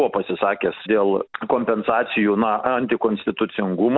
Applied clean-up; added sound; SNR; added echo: none; none; none; none.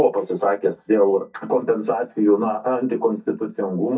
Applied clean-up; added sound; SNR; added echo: neural mask model DeepFilterNet 3.